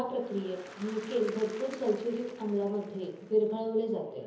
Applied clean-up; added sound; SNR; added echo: none; Applause; 20 dB; reverberation time 0.7 s.